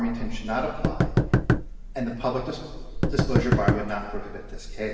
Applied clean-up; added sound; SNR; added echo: none; Knock; -3 dB; reverberation time 1.2 s.